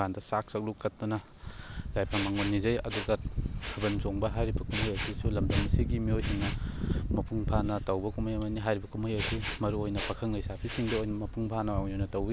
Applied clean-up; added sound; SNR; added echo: none; Respiratory sounds; 11 dB; none.